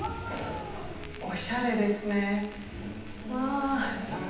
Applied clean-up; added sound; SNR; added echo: none; Fire; 14 dB; reverberation time 0.8 s.